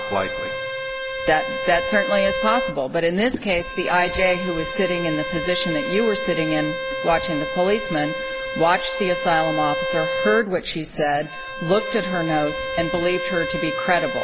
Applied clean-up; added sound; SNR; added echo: none; Bowed string instrument; 5 dB; none.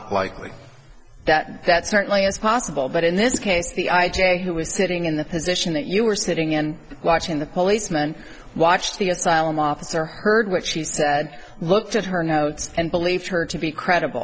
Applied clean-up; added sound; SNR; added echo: none; none; none; none.